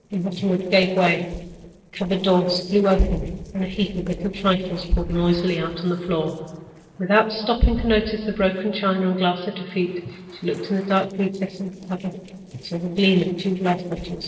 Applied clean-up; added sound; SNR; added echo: neural separator model SepFormer DNS4.